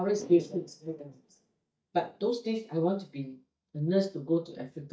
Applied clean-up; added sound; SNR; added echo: neural mask model DeepFilterNet 3.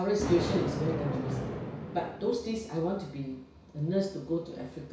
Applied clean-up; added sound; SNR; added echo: none; Thunder; 5 dB; reverberation time 0.6 s.